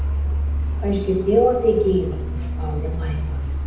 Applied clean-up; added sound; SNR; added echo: none; Truck; 2 dB; reverberation time 0.8 s.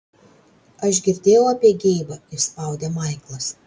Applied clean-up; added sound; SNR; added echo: none; none; none; none.